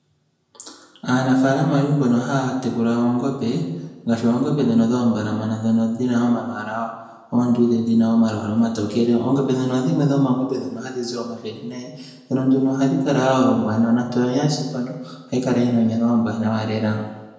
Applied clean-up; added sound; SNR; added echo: none; none; none; reverberation time 0.9 s.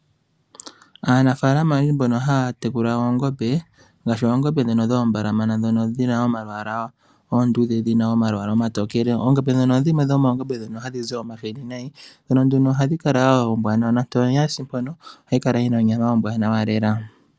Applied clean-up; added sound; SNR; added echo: none; none; none; none.